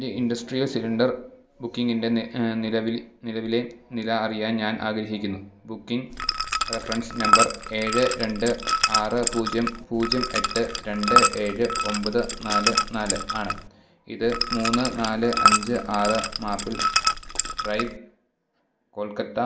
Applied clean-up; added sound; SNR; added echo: none; Liquid; -2 dB; none.